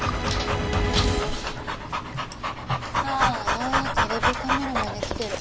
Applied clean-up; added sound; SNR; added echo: none; Dog; -2 dB; none.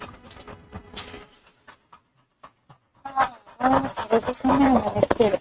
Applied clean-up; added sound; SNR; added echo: neural mask model RNNoise.